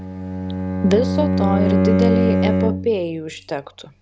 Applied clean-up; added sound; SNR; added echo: none; Bowed string instrument; -3 dB; none.